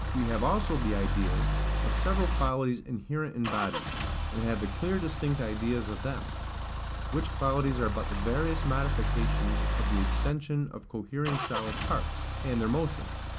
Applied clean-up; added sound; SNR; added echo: none; Idling / Engine starting / Accelerating, revving, vroom / Car; -1 dB; none.